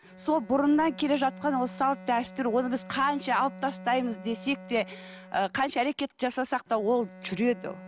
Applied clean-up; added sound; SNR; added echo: none; Bowed string instrument; 17 dB; none.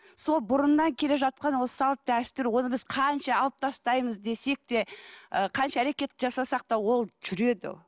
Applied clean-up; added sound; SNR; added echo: none; none; none; none.